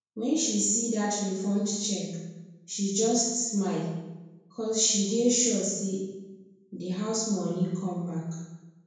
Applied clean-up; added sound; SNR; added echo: none; none; none; reverberation time 0.9 s.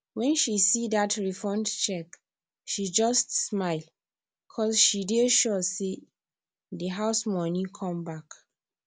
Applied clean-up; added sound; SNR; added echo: none; none; none; none.